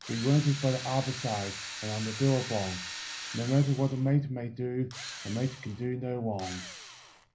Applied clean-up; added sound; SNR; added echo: none; Drill; 11 dB; reverberation time 0.5 s.